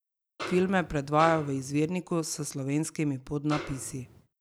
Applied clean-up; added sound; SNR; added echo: none; Snare drum; 12 dB; none.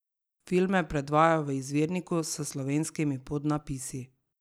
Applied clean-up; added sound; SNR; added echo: none; none; none; none.